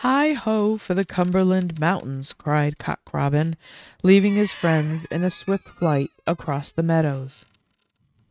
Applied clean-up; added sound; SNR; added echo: neural mask model RNNoise.